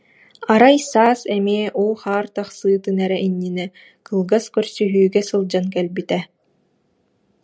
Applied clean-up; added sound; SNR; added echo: none; none; none; none.